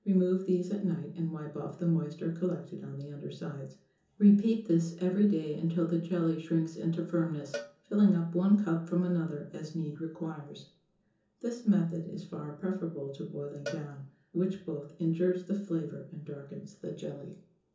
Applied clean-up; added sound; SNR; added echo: none; Cowbell; 18 dB; reverberation time 0.6 s.